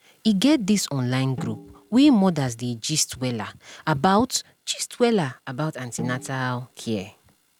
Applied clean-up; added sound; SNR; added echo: none; Snare drum; 16 dB; none.